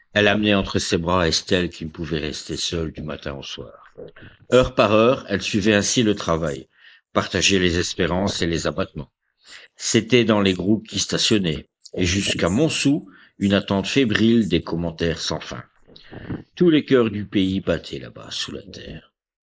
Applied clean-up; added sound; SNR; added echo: neural mask model Resemble Enhance denoiser.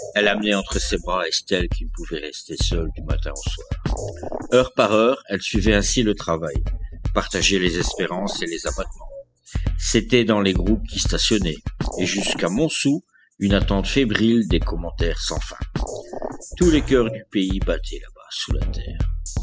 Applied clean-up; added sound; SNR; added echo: classical method spectral subtraction.